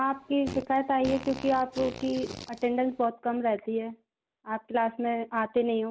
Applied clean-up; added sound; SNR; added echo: none; Fart; 14 dB; none.